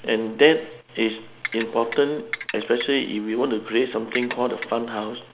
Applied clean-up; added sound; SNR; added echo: none; Ratchet, pawl; 10 dB; none.